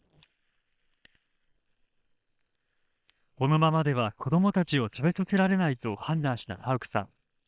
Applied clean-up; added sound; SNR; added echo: neural separator model SepFormer WHAM!.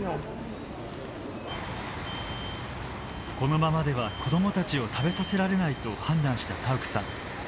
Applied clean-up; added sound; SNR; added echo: none; Motorcycle; 15 dB; none.